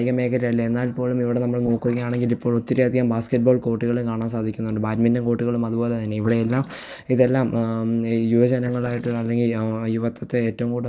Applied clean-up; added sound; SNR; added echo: neural mask model Resemble Enhance denoiser.